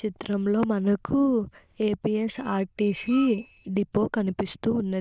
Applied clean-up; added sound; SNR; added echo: neural diffusion model UNIVERSE++.